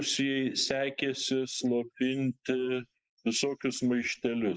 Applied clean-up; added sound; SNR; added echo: neural mask model Resemble Enhance denoiser.